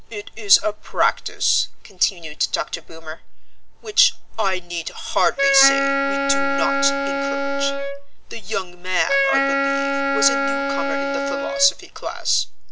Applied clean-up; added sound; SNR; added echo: none; Wind instrument, woodwind instrument; -1 dB; none.